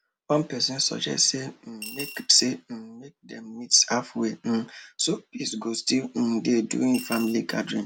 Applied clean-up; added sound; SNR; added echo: none; Coin (dropping) / Glass; 14 dB; none.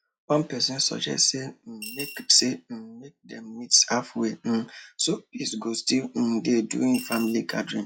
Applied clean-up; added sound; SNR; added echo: classical method log-MMSE.